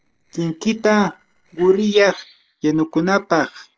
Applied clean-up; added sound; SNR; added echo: neural separator model SepFormer DNS4.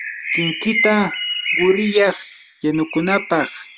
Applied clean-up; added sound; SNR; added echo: none; Bird; 5 dB; none.